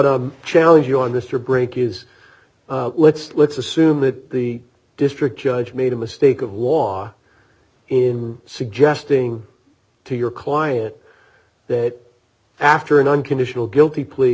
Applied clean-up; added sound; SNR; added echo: none; none; none; none.